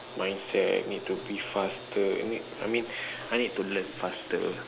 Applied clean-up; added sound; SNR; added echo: none; none; none; none.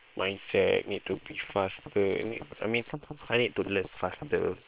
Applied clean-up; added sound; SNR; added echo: neural separator model SepFormer WHAM!.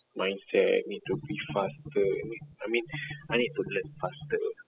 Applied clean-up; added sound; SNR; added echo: classical method spectral subtraction.